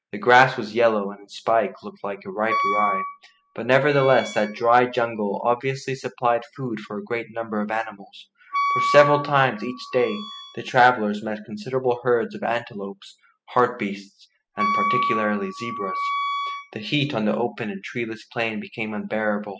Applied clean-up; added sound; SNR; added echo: classical method spectral subtraction.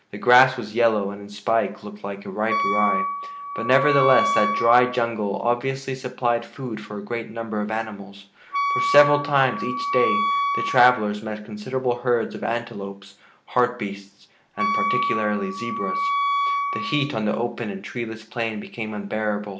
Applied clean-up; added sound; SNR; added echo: none; Wind instrument, woodwind instrument; 1 dB; none.